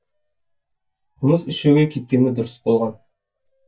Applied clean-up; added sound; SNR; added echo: neural mask model DeepFilterNet 3.